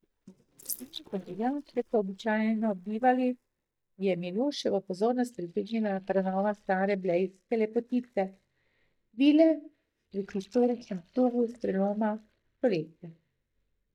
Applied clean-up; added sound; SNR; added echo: neural mask model DeepFilterNet 3.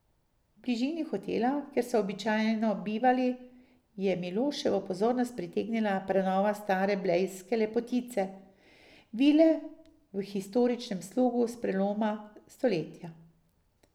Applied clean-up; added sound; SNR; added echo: none; none; none; none.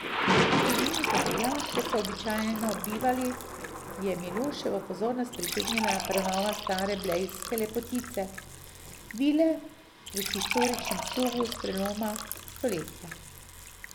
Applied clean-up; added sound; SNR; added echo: none; Fill (with liquid) / Trickle, dribble + Thunder; 1 dB; none.